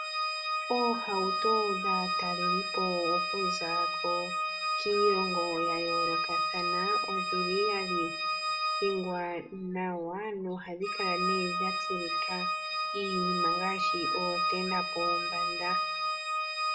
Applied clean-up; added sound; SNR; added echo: none; Organ; -3 dB; reverberation time 0.4 s.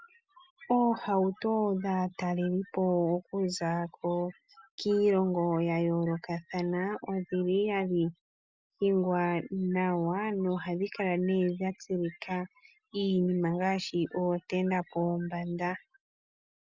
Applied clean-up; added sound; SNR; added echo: none; none; none; none.